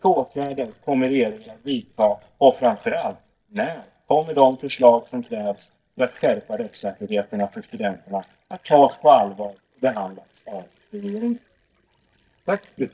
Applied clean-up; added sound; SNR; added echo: neural mask model DeepFilterNet 3.